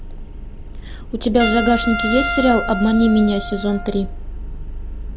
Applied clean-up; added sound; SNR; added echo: none; Trumpet; 9 dB; none.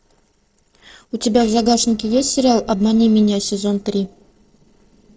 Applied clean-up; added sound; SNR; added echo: neural separator model SepFormer DNS4.